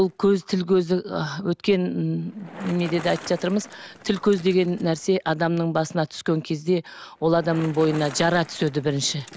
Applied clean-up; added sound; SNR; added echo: none; Bicycle; 20 dB; none.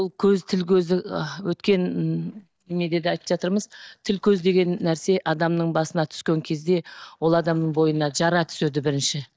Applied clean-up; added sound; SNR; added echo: neural mask model DeepFilterNet 3.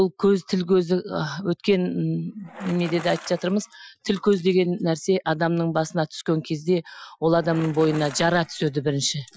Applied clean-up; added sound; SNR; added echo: classical method Wiener filter.